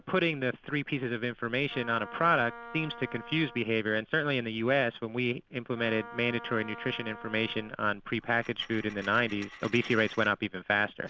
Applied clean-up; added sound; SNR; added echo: none; Coin (dropping) + Wind instrument, woodwind instrument; 16 dB; none.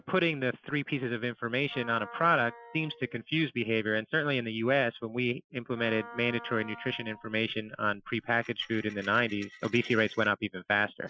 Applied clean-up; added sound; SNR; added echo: classical method Wiener filter.